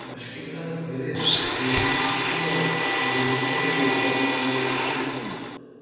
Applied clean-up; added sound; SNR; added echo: none; Domestic sounds, home sounds; -2 dB; reverberation time 2.1 s.